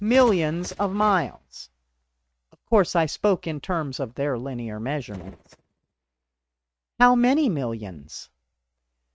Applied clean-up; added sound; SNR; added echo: neural mask model RNNoise.